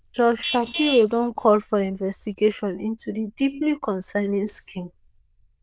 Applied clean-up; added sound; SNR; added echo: neural diffusion model UNIVERSE++.